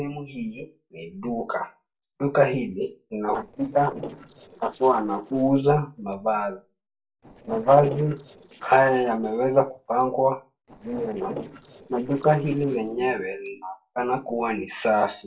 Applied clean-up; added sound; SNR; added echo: neural separator model SepFormer DNS4.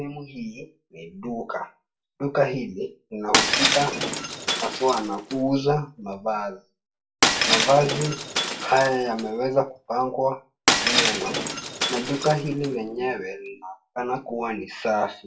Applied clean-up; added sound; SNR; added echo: none; Shatter; -1 dB; reverberation time 0.2 s.